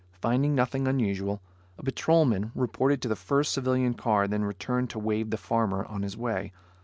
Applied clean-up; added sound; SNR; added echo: none; none; none; none.